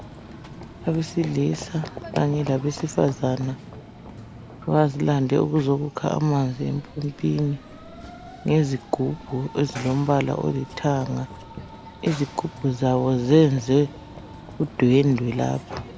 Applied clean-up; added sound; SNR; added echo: none; Run / Train; 16 dB; none.